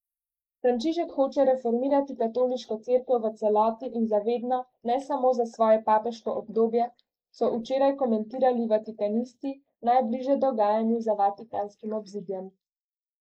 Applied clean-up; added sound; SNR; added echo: neural mask model Resemble Enhance denoiser.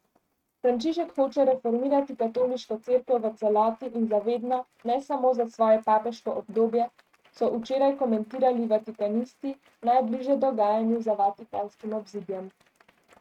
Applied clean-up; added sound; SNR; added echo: neural mask model RNNoise.